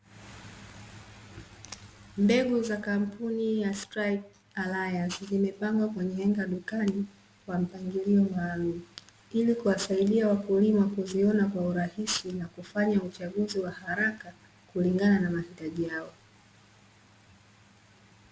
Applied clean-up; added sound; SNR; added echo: none; none; none; none.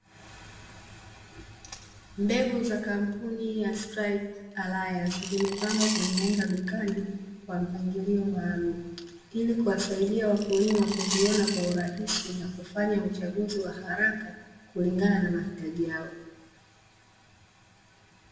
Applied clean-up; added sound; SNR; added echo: none; Coin (dropping) / Glass; 6 dB; reverberation time 1.0 s.